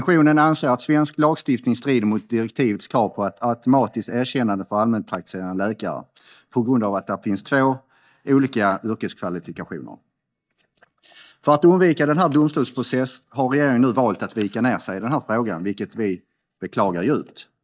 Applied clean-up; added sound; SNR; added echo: neural mask model DeepFilterNet 3.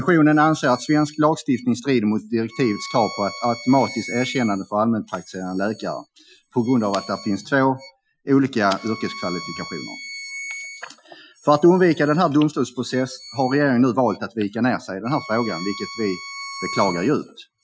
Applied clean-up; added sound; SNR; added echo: classical method Wiener filter.